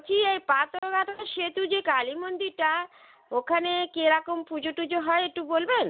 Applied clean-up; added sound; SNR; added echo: none; none; none; none.